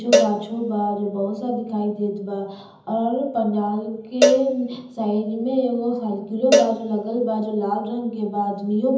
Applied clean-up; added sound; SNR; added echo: none; Cowbell; 2 dB; reverberation time 0.8 s.